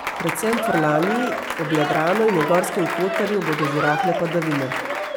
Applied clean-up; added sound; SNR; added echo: none; Applause / Crowd; 3 dB; none.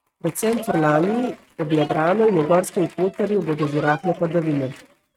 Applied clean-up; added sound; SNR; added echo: neural mask model RNNoise.